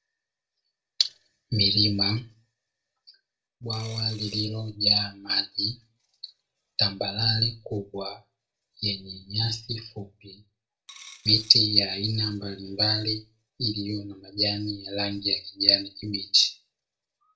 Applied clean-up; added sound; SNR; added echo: none; Coin (dropping); 19 dB; reverberation time 0.2 s.